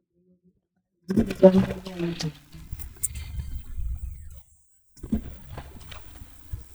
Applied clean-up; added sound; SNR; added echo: neural mask model DeepFilterNet 3.